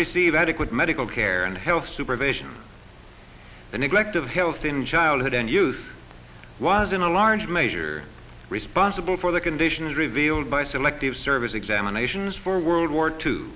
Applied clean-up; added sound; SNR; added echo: none; Bass drum; 19 dB; none.